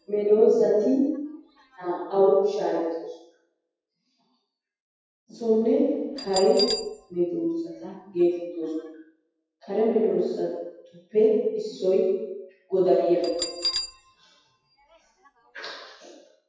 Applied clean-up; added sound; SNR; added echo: classical method WPE with log-MMSE.